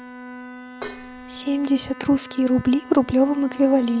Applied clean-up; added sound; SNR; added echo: none; Bowed string instrument + Dishes, pots, and pans; 16 dB; none.